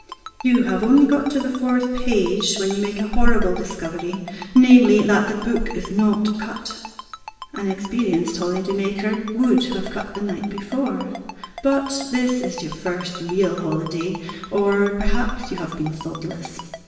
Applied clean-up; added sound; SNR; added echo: none; Ringtone; 17 dB; reverberation time 1.2 s.